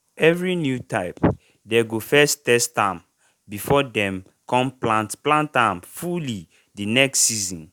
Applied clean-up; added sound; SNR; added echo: none; none; none; none.